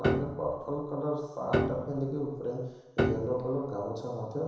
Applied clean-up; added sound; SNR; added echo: none; Piano; 1 dB; reverberation time 1.0 s.